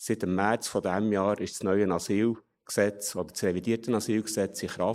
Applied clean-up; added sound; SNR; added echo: neural mask model Resemble Enhance denoiser.